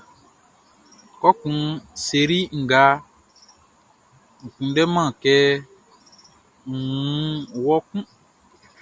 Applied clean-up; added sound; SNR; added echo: none; none; none; none.